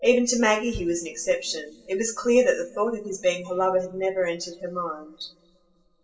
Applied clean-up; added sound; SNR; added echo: neural separator model SepFormer DNS4.